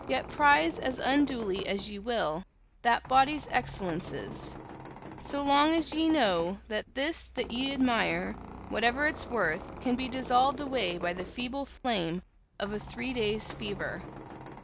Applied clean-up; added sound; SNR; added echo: none; Squeak; 14 dB; none.